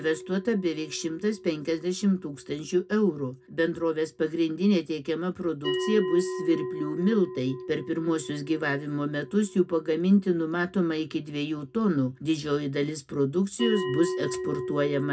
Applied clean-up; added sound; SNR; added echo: none; Bell; 10 dB; reverberation time 0.2 s.